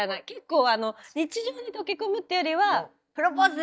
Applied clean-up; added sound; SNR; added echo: neural mask model DeepFilterNet 3.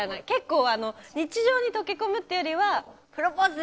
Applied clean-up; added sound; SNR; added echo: neural separator model SepFormer DNS4.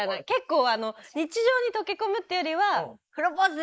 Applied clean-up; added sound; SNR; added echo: neural mask model Resemble Enhance denoiser.